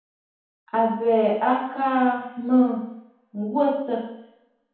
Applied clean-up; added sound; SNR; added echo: none; none; none; reverberation time 2.0 s.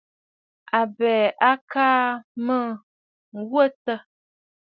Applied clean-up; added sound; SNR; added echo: none; none; none; none.